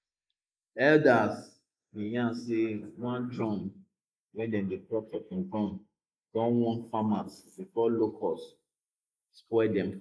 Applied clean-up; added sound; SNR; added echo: neural mask model Resemble Enhance denoiser.